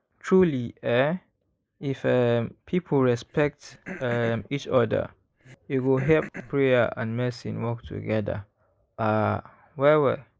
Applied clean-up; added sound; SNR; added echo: neural mask model Resemble Enhance denoiser.